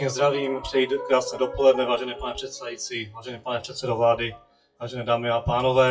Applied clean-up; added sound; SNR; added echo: classical method WPE with log-MMSE.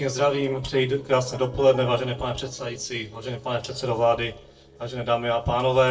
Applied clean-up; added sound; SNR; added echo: neural separator model SepFormer DNS4.